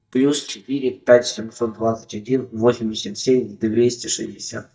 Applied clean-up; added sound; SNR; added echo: neural mask model DeepFilterNet 3.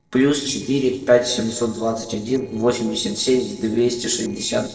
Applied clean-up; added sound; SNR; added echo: neural separator model SepFormer DNS4.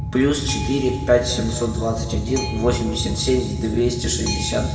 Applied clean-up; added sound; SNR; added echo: none; Boat, Water vehicle; 4 dB; reverberation time 1.7 s.